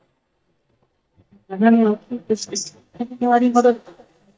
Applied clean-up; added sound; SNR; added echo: neural mask model DeepFilterNet 3.